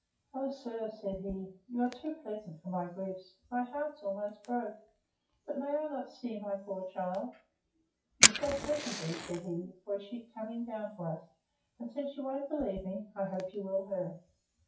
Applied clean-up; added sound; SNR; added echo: classical method WPE with log-MMSE.